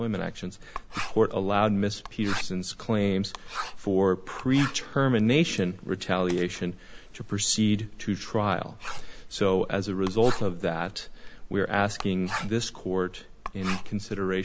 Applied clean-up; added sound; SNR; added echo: none; Writing; 9 dB; none.